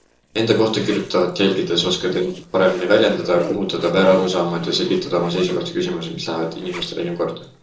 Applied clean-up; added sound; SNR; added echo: neural separator model SepFormer DNS4.